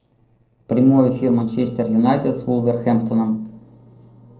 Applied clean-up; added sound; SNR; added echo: neural separator model SepFormer DNS4.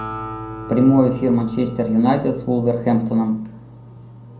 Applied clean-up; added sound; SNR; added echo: none; Acoustic guitar; 16 dB; reverberation time 0.6 s.